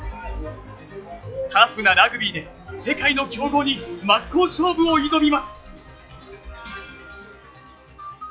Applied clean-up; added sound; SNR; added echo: classical method log-MMSE.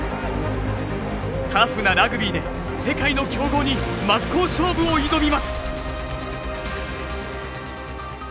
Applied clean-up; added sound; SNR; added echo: none; Trumpet; 19 dB; none.